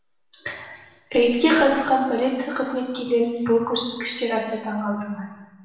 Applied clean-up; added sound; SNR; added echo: none; none; none; reverberation time 1.3 s.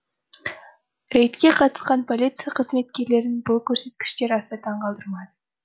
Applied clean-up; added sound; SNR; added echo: none; none; none; none.